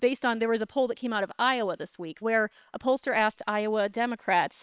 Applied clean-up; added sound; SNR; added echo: neural separator model SepFormer WHAM!.